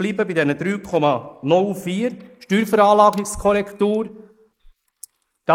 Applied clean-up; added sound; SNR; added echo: neural mask model Resemble Enhance denoiser.